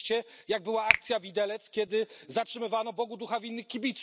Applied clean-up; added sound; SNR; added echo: none; Finger snapping; 3 dB; none.